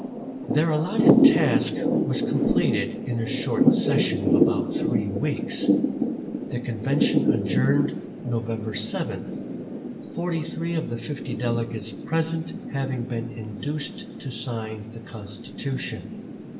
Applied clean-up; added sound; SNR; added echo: none; Thunder / Rain; -3 dB; reverberation time 0.7 s.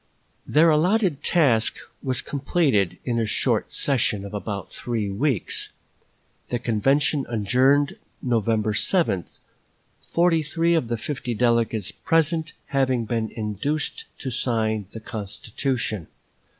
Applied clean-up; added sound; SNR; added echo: none; none; none; none.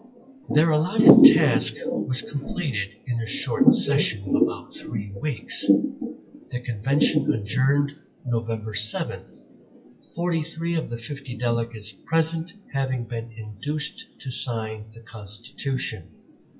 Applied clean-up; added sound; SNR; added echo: classical method WPE with log-MMSE.